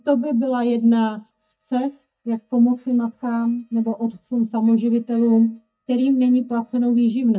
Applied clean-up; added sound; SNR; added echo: neural mask model DeepFilterNet 3.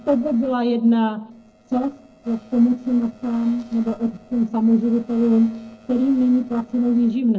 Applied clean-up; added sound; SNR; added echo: neural separator model SepFormer DNS4.